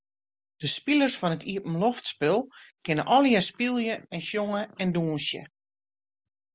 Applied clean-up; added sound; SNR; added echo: none; none; none; none.